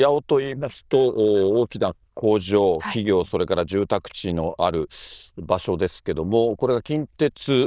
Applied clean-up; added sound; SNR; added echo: neural diffusion model UNIVERSE++.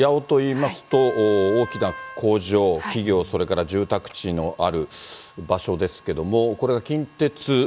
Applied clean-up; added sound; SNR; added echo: none; Wind instrument, woodwind instrument; 16 dB; none.